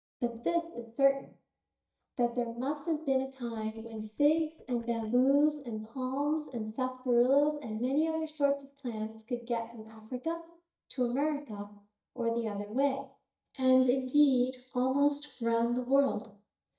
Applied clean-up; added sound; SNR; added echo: neural mask model DeepFilterNet 3.